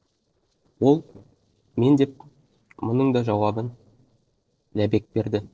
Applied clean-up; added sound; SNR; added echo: neural separator model SepFormer DNS4.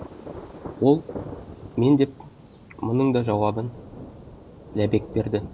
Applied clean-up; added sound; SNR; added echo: none; Thunder; 14 dB; none.